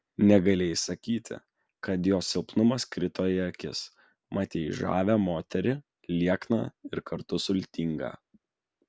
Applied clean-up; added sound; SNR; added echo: none; none; none; none.